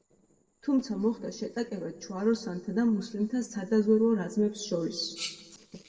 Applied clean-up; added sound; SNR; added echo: neural separator model SepFormer DNS4.